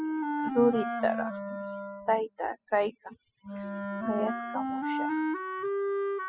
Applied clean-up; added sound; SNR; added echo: classical method spectral subtraction.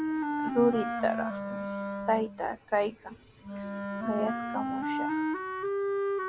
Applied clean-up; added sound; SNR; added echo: none; Wind instrument, woodwind instrument; 0 dB; none.